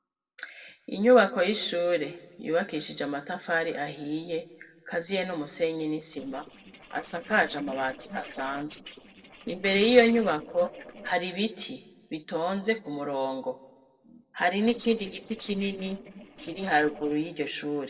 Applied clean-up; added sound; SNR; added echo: neural separator model SepFormer DNS4.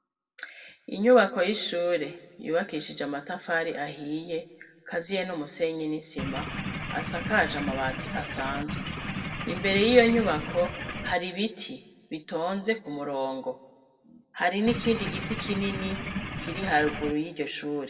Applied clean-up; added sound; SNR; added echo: none; Engine / Boat, Water vehicle; 7 dB; reverberation time 1.0 s.